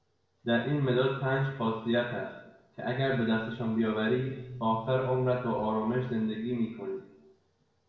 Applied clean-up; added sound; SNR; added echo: none; none; none; reverberation time 1.0 s.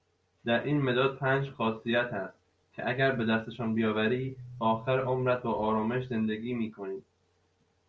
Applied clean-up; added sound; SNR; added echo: none; none; none; none.